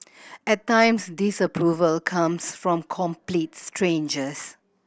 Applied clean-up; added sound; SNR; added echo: none; none; none; none.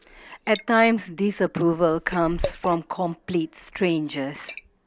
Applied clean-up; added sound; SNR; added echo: none; Liquid; 13 dB; none.